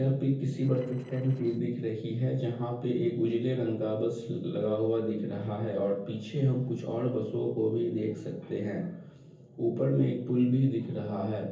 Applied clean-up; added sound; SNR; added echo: neural separator model SepFormer DNS4.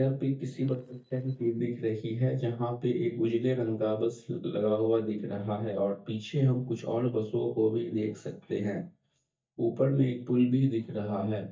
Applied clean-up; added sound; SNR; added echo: neural mask model DeepFilterNet 3.